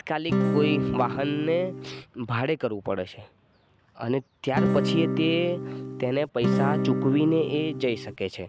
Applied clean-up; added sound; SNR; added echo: none; Acoustic guitar / Strum; 0 dB; none.